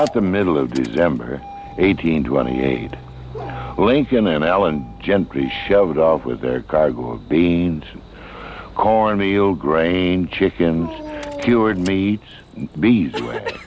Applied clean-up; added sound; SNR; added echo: none; Dog + Engine starting; 16 dB; none.